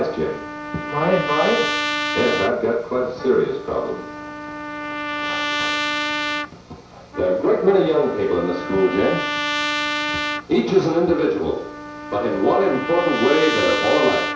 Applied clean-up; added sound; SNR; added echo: none; Trumpet; 5 dB; reverberation time 0.6 s.